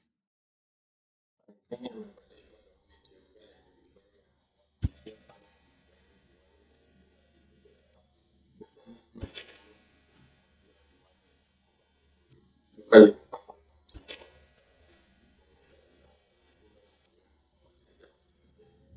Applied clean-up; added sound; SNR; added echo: neural mask model DeepFilterNet 3.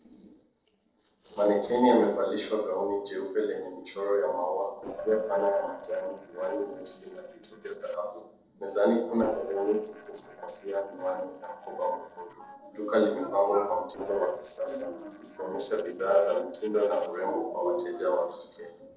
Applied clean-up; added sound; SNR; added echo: neural separator model SepFormer DNS4.